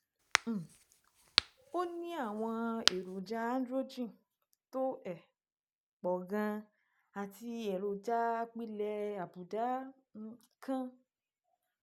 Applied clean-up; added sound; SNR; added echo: none; Crack; -1 dB; none.